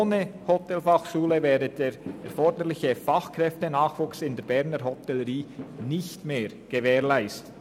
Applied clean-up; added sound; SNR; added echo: none; Fireworks; 19 dB; none.